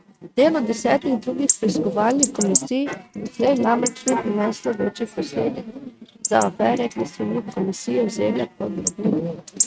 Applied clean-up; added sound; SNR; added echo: neural mask model RNNoise.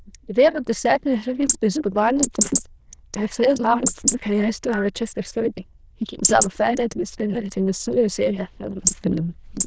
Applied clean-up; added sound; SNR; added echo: neural diffusion model UNIVERSE++.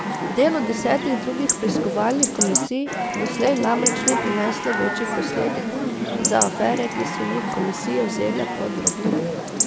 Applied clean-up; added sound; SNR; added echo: none; Chatter / Chirp, tweet / Livestock, farm animals, working animals; 0 dB; none.